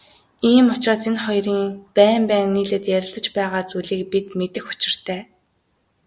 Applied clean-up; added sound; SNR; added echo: none; none; none; none.